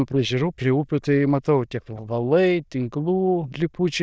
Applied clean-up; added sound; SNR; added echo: neural diffusion model UNIVERSE++.